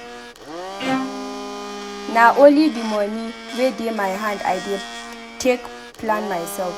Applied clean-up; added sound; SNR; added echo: none; Domestic sounds, home sounds + Bowed string instrument; 10 dB; none.